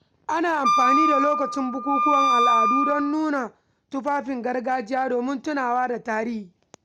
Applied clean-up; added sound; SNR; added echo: none; Wind instrument, woodwind instrument; -4 dB; none.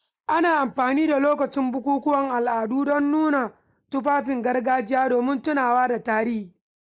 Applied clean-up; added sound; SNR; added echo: neural mask model Resemble Enhance denoiser.